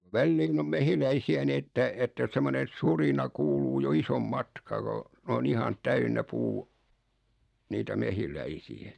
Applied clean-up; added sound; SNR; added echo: neural mask model DeepFilterNet 3.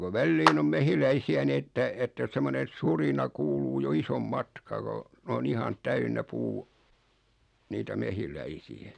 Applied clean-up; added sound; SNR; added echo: none; Clapping; 3 dB; none.